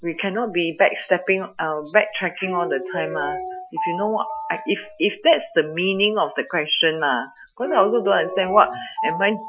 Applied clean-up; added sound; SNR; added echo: classical method Wiener filter.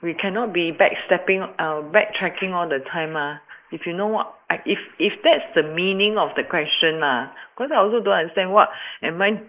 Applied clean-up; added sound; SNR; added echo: neural mask model Resemble Enhance denoiser.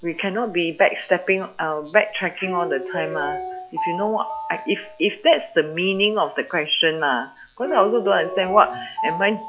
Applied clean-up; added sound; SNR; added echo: classical method log-MMSE.